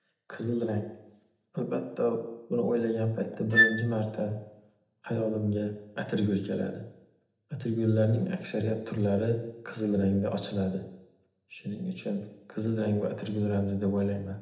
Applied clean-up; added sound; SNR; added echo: none; Wind instrument, woodwind instrument; -2 dB; reverberation time 0.7 s.